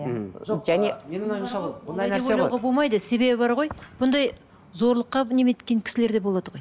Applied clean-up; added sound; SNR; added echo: none; none; none; none.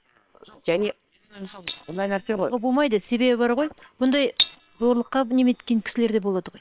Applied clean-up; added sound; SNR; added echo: neural separator model SepFormer WHAM!.